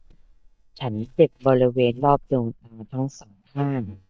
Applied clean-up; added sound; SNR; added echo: neural mask model DeepFilterNet 3.